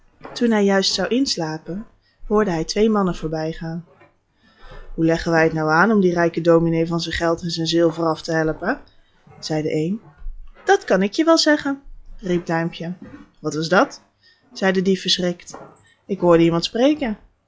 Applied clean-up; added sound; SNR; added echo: classical method log-MMSE.